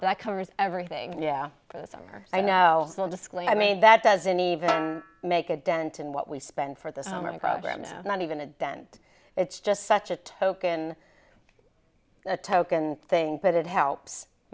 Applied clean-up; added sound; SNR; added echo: none; Snare drum; 9 dB; none.